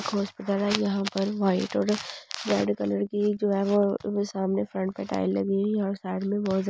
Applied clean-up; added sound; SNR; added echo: none; none; none; none.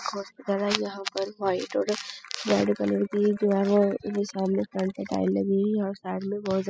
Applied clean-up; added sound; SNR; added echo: classical method spectral subtraction.